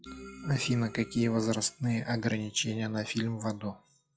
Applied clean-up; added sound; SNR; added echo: classical method log-MMSE.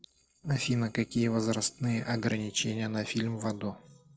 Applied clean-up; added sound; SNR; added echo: neural separator model SepFormer DNS4.